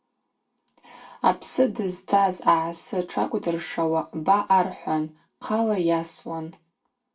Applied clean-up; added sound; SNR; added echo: none; none; none; reverberation time 0.2 s.